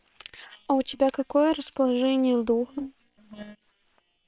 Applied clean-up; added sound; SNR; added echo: neural separator model SepFormer WHAM!.